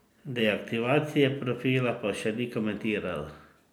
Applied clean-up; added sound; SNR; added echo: none; none; none; none.